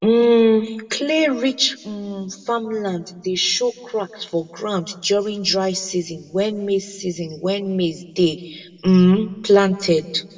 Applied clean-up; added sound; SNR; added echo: none; none; none; reverberation time 1.2 s.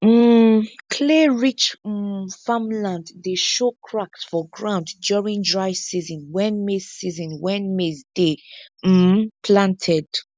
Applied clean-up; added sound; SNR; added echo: none; none; none; none.